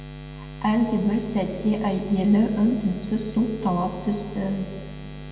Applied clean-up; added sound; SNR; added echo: none; Buzz; 13 dB; reverberation time 2.9 s.